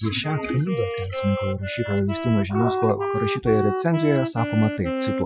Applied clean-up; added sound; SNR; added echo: classical method Wiener filter.